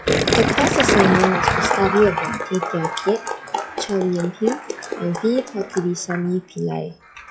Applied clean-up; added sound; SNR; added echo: classical method log-MMSE.